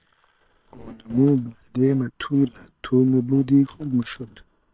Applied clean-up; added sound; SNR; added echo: neural separator model SepFormer WHAM!.